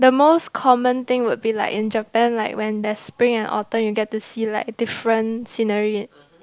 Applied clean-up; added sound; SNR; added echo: none; none; none; none.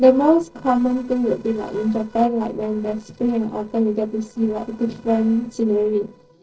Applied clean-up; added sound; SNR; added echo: neural separator model SepFormer DNS4.